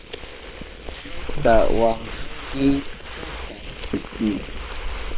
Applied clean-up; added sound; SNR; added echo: neural separator model SepFormer WHAM!.